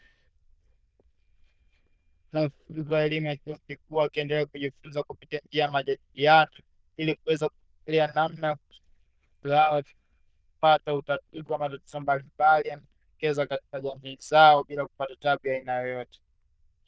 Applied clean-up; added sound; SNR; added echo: neural diffusion model UNIVERSE++.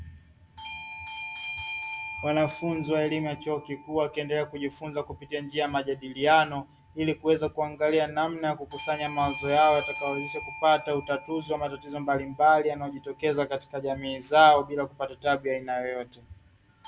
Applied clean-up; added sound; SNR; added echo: none; Bell / Doorbell; 15 dB; none.